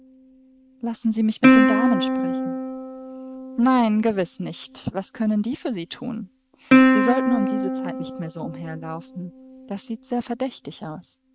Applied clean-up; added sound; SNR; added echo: neural mask model RNNoise.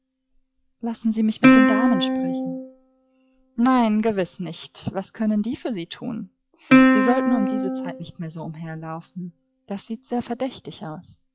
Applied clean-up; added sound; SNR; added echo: classical method log-MMSE.